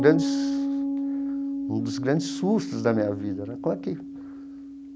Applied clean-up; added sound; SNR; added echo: none; Piano; 2 dB; none.